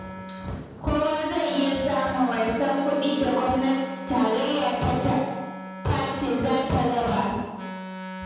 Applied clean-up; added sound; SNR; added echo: none; Wind instrument, woodwind instrument; 12 dB; reverberation time 1.2 s.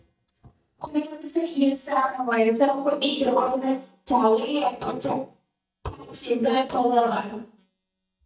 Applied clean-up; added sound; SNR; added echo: neural mask model DeepFilterNet 3.